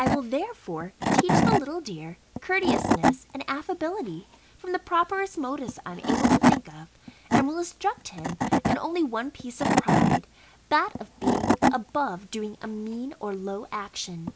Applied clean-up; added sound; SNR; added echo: none; Wood / Tools; -3 dB; none.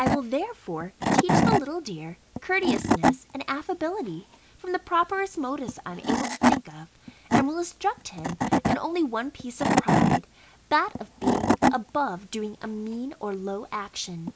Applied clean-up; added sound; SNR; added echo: neural mask model Resemble Enhance denoiser.